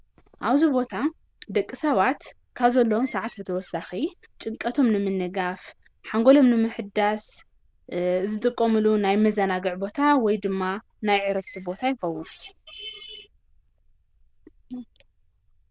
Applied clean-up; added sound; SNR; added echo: neural diffusion model UNIVERSE++.